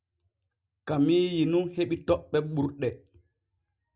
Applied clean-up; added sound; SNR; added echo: none; none; none; none.